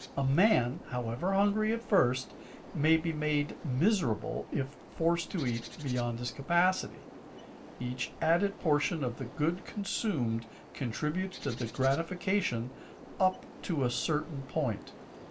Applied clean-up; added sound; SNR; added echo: none; Bird; 17 dB; reverberation time 0.2 s.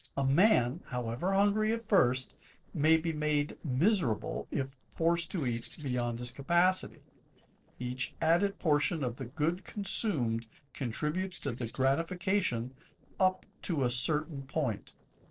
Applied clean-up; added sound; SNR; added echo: neural separator model SepFormer DNS4.